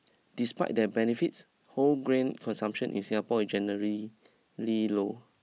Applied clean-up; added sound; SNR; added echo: none; none; none; none.